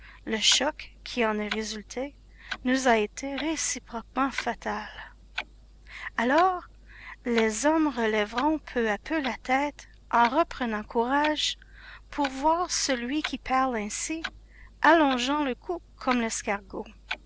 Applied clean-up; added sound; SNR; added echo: none; Clock; 15 dB; none.